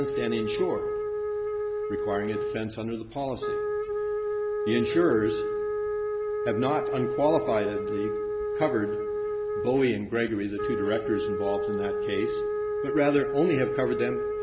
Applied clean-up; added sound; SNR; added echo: none; Wind instrument, woodwind instrument; 0 dB; none.